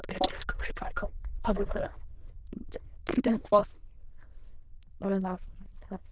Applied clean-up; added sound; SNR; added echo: neural diffusion model UNIVERSE++.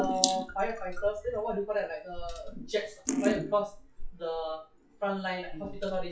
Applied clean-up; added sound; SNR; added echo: classical method log-MMSE.